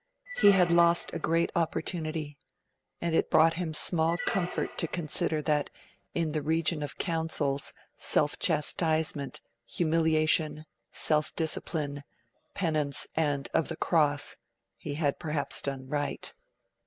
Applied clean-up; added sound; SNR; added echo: none; Squeak; 13 dB; none.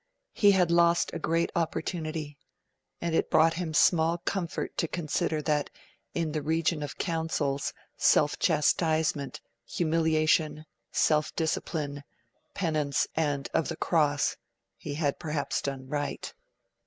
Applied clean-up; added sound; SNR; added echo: none; none; none; none.